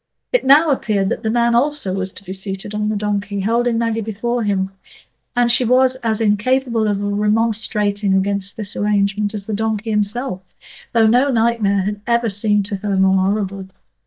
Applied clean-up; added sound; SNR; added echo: neural mask model DeepFilterNet 3.